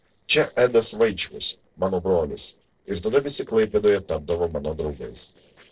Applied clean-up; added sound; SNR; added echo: neural separator model SepFormer DNS4.